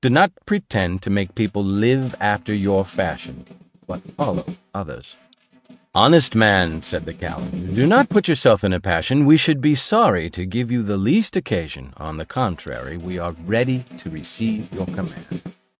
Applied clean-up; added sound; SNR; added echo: neural mask model RNNoise.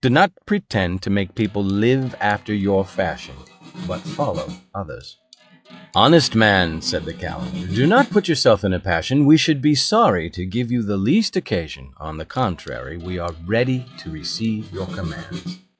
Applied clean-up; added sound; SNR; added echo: classical method log-MMSE.